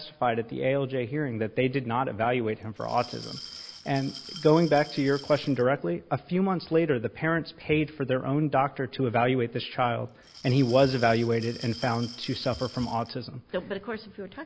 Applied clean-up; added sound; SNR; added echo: none; Glass; 17 dB; none.